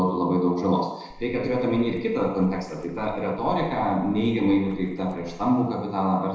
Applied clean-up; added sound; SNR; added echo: neural separator model SepFormer DNS4.